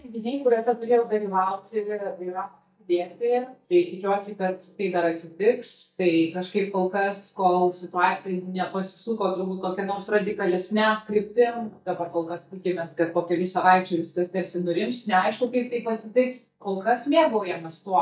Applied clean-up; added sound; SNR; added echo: neural mask model DeepFilterNet 3.